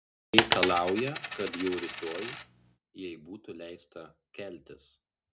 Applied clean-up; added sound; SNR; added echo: none; Coin (dropping); -2 dB; none.